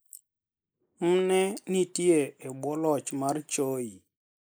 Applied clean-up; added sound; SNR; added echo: neural mask model Resemble Enhance denoiser.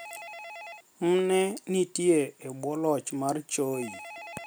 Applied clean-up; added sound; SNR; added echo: none; Telephone; 18 dB; none.